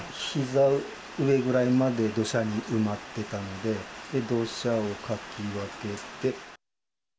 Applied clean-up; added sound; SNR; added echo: none; none; none; none.